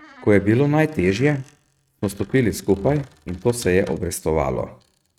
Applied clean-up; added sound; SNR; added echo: neural mask model RNNoise.